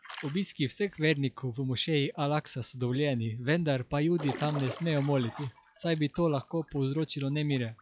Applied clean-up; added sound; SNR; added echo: classical method log-MMSE.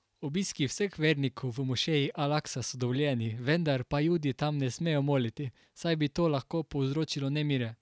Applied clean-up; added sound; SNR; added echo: none; none; none; none.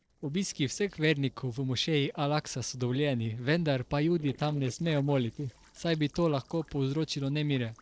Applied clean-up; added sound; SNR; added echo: neural separator model SepFormer DNS4.